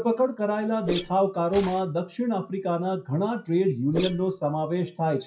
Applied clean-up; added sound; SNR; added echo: classical method WPE with log-MMSE.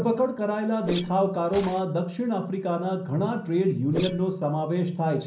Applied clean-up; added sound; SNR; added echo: none; Whoosh, swoosh, swish; 14 dB; reverberation time 0.5 s.